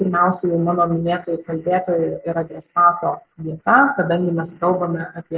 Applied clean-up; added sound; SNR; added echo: none; none; none; none.